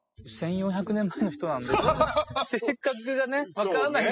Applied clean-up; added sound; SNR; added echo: classical method spectral subtraction.